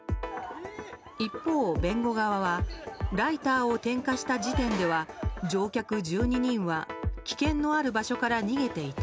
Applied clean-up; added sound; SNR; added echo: none; none; none; none.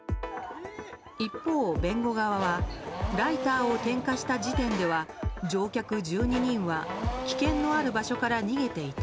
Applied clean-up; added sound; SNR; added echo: none; Race car, auto racing / Accelerating, revving, vroom; 9 dB; none.